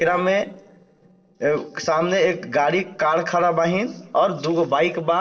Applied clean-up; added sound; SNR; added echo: neural separator model SepFormer DNS4.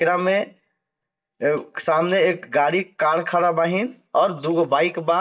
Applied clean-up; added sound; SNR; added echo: neural mask model DeepFilterNet 3.